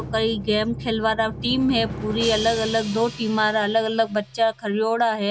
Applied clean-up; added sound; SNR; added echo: none; Drum; 12 dB; none.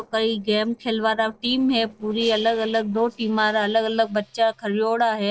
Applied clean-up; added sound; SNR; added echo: neural separator model SepFormer DNS4.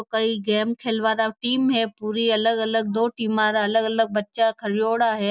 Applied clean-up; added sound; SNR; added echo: none; none; none; none.